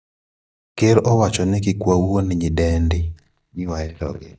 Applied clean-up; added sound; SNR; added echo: neural mask model DeepFilterNet 3.